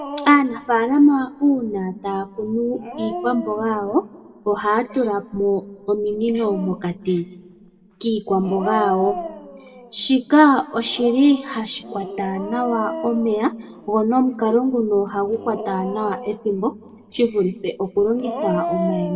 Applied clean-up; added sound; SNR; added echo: none; Dog; 12 dB; reverberation time 0.9 s.